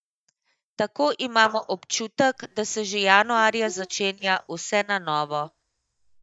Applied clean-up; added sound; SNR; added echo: neural mask model DeepFilterNet 3.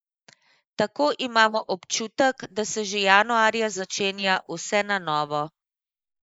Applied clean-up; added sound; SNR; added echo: neural mask model Resemble Enhance denoiser.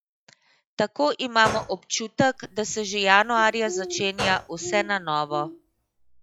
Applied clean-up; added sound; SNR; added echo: classical method log-MMSE.